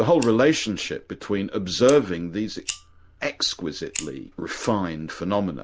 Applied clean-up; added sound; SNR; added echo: none; Fire; 17 dB; none.